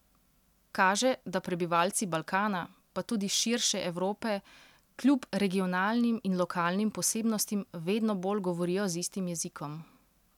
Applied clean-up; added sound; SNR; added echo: none; none; none; none.